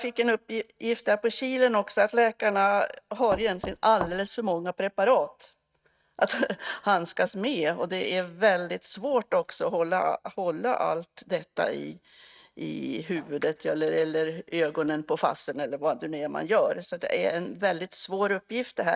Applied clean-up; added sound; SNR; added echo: neural mask model RNNoise.